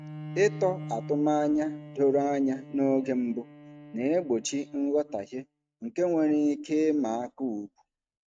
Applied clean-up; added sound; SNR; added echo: neural mask model RNNoise.